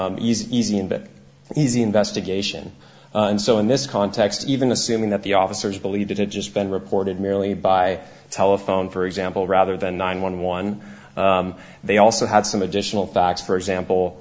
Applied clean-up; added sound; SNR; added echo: none; none; none; none.